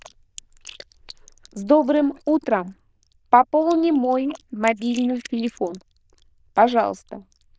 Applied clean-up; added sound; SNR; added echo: neural diffusion model UNIVERSE++.